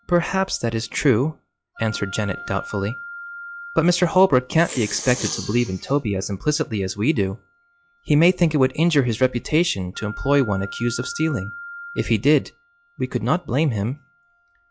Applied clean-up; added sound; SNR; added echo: classical method log-MMSE.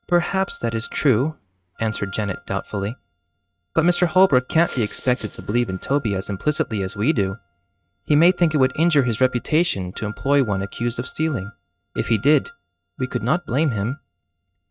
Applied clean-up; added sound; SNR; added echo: neural mask model RNNoise.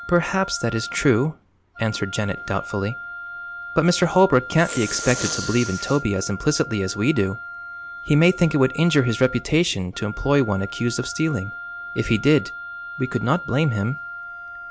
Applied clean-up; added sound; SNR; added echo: none; Respiratory sounds + Wind instrument, woodwind instrument; 12 dB; none.